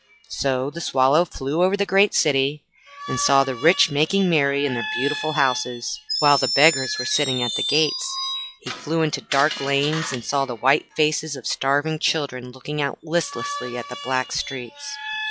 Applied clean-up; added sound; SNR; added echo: classical method log-MMSE.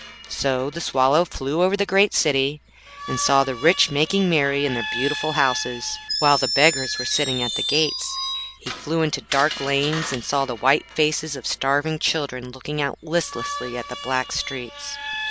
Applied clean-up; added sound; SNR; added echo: none; Screech; 9 dB; none.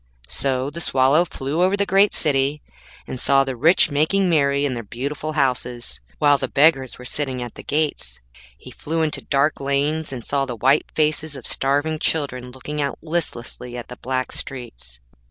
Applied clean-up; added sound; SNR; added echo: none; none; none; none.